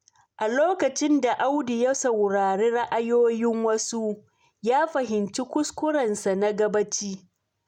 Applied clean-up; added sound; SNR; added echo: none; none; none; none.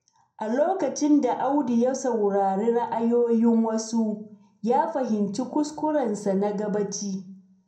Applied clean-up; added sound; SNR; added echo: none; none; none; reverberation time 0.6 s.